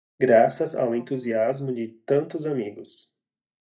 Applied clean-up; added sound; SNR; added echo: neural mask model DeepFilterNet 3.